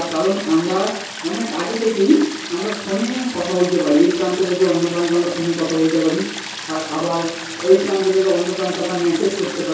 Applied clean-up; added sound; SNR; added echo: none; Stream; 11 dB; reverberation time 0.6 s.